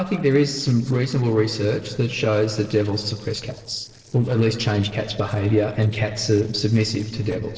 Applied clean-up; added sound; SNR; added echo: neural separator model SepFormer DNS4.